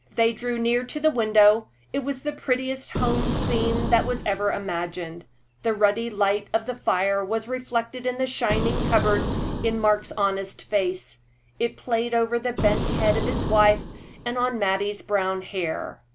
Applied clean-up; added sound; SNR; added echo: none; Boom; 3 dB; none.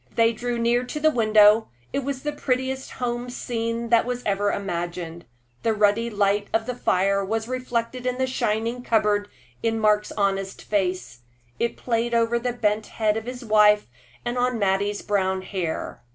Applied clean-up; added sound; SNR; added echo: none; none; none; none.